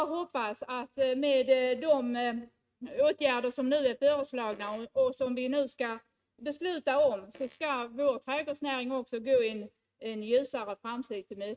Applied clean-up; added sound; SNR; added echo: neural mask model RNNoise.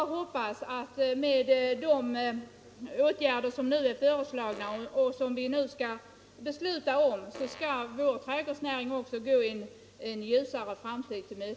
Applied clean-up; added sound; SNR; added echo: none; Fart; 16 dB; none.